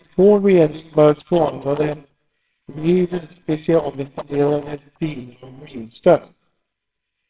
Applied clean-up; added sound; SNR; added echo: neural separator model SepFormer WHAMR!.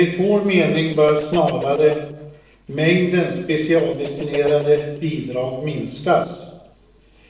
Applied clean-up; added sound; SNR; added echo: neural separator model SepFormer DNS4.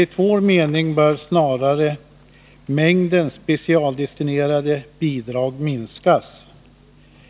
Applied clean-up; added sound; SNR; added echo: none; none; none; none.